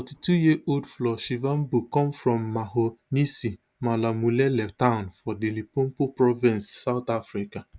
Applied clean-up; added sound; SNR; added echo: none; none; none; none.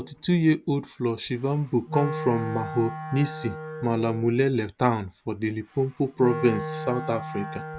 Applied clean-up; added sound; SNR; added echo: none; Wind instrument, woodwind instrument; 11 dB; none.